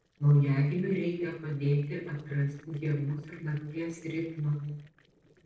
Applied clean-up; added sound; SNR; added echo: neural separator model SepFormer DNS4.